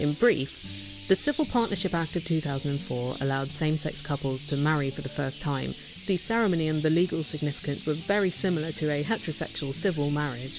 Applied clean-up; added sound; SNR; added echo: none; Chirp, tweet; 16 dB; none.